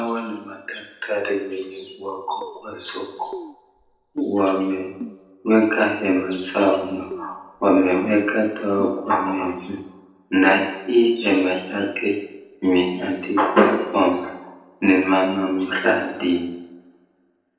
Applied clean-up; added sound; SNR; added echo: neural separator model SepFormer DNS4.